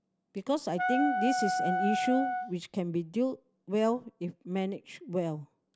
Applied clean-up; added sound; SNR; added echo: none; Wind instrument, woodwind instrument; -1 dB; none.